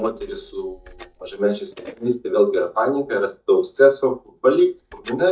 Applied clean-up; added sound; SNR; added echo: neural mask model DeepFilterNet 3.